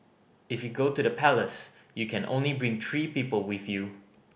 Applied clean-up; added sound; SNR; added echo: none; none; none; none.